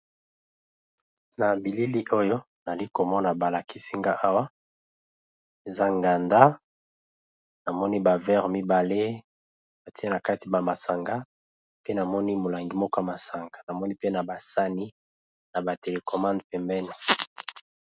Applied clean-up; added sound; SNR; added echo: none; none; none; none.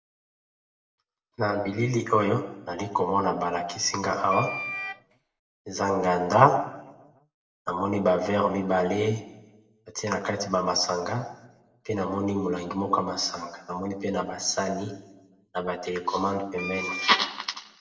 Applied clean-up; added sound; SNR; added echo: none; Wind instrument, woodwind instrument; 9 dB; reverberation time 0.8 s.